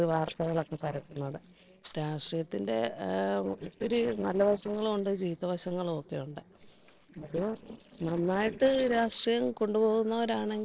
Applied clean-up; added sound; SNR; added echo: neural separator model SepFormer DNS4.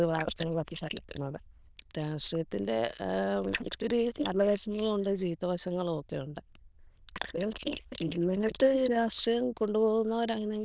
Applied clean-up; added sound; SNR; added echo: neural diffusion model UNIVERSE++.